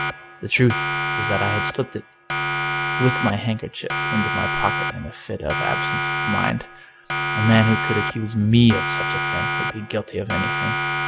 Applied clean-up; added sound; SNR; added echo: none; Siren; 2 dB; none.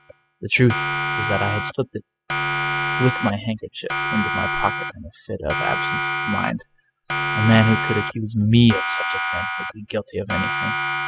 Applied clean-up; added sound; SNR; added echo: classical method spectral subtraction.